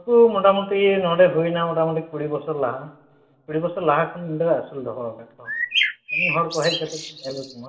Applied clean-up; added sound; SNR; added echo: none; Bird; 4 dB; reverberation time 1.7 s.